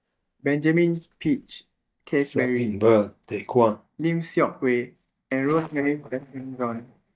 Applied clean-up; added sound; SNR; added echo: neural mask model DeepFilterNet 3.